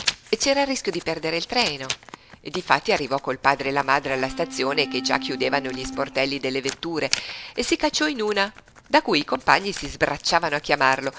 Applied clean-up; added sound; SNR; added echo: none; Electric guitar / Bass guitar + Writing; 13 dB; none.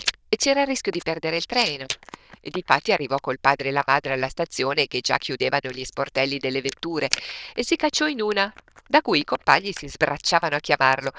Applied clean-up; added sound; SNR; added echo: neural diffusion model UNIVERSE++.